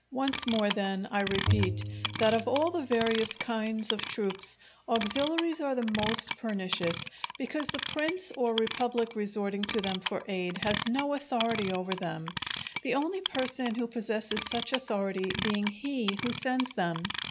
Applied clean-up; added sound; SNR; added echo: none; Clock + Bowed string instrument; 3 dB; none.